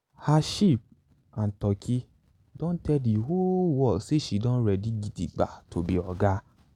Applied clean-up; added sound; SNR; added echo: none; none; none; none.